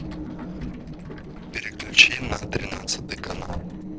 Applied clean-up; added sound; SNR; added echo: neural separator model SepFormer DNS4.